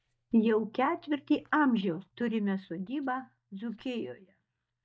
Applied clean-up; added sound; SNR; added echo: neural mask model DeepFilterNet 3.